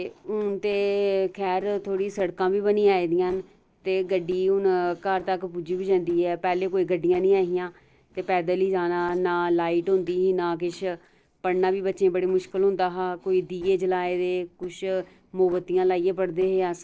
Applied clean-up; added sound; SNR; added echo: neural separator model SepFormer DNS4.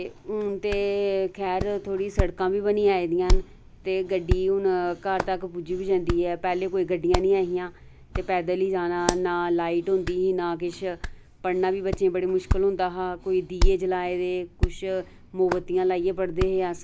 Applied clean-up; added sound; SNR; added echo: none; Hands; 5 dB; none.